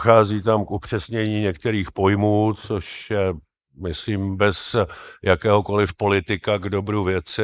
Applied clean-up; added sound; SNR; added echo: neural mask model Resemble Enhance denoiser.